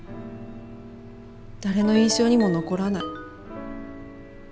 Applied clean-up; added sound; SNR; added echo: none; Ringtone; 10 dB; none.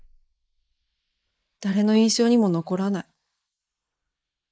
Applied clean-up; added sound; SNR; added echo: neural mask model Resemble Enhance denoiser.